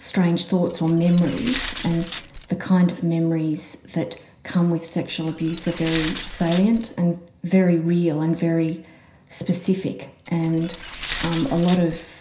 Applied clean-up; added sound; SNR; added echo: none; Glass; 8 dB; reverberation time 0.5 s.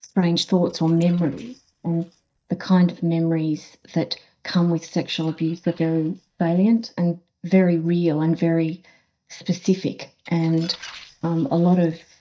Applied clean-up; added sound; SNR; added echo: neural mask model DeepFilterNet 3.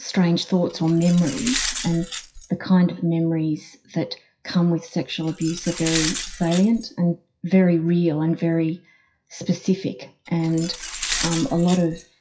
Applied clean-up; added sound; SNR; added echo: classical method WPE with log-MMSE.